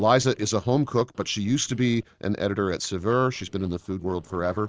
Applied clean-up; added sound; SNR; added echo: neural separator model SepFormer DNS4.